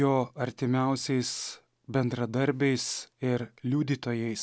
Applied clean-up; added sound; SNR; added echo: none; none; none; none.